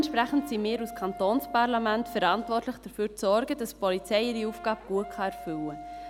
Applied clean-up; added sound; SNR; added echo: none; Brass instrument; 15 dB; none.